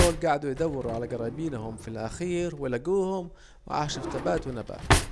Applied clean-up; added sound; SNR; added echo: none; Drawer open or close; 2 dB; none.